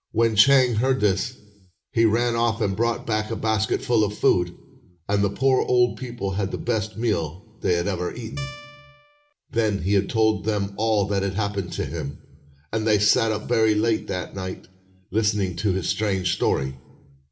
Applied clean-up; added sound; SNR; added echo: none; Guitar; 17 dB; reverberation time 1.1 s.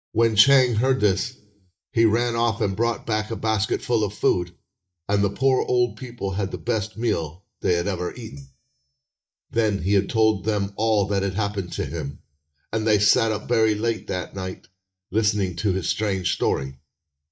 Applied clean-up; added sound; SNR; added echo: neural mask model DeepFilterNet 3.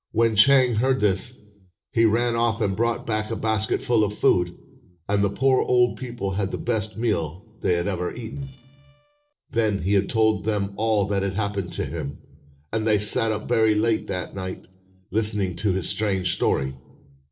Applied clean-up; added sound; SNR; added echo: neural separator model SepFormer DNS4.